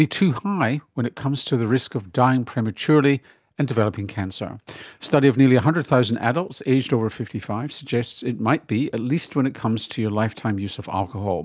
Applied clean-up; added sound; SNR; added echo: none; none; none; none.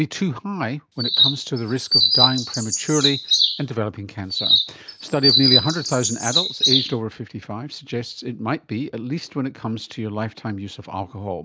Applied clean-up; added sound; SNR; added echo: none; Chirp, tweet; -5 dB; none.